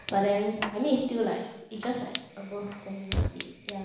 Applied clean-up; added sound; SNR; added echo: none; Fire; 3 dB; reverberation time 0.9 s.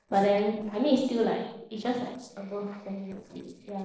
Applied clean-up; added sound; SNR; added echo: neural separator model SepFormer DNS4.